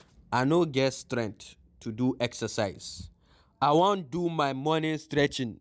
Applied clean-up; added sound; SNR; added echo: none; none; none; none.